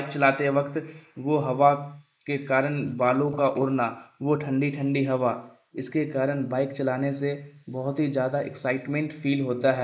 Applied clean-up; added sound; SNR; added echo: neural mask model Resemble Enhance denoiser.